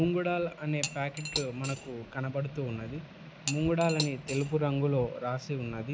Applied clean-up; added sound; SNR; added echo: none; Cutlery, silverware / Dishes, pots, and pans; 8 dB; none.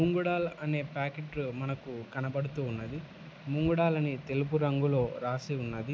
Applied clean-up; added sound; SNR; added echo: none; none; none; none.